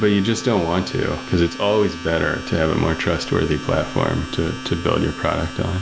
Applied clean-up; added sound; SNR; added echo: none; Domestic sounds, home sounds; 12 dB; none.